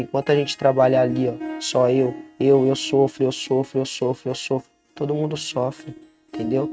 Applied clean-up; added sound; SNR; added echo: neural mask model RNNoise.